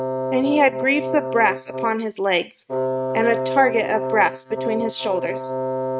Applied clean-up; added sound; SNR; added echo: neural mask model RNNoise.